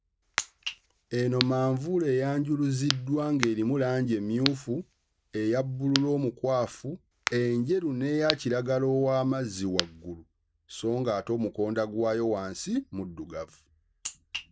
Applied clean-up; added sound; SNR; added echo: none; Crack; 10 dB; none.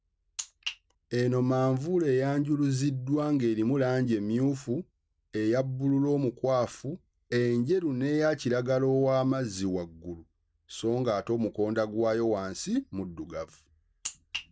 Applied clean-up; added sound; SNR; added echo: none; none; none; none.